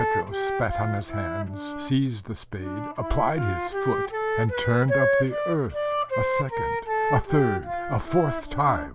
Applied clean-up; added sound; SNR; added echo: none; Wind instrument, woodwind instrument; 1 dB; none.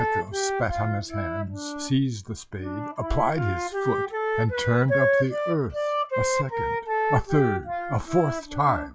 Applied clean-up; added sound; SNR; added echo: classical method log-MMSE.